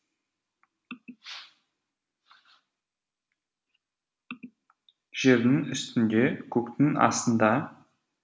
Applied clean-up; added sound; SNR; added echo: none; none; none; none.